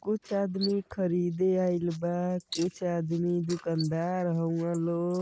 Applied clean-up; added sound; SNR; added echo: neural mask model Resemble Enhance denoiser.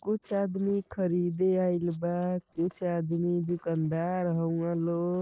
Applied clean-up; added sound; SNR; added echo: neural separator model SepFormer DNS4.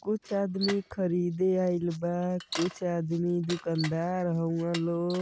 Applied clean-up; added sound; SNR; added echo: none; Bicycle; 15 dB; none.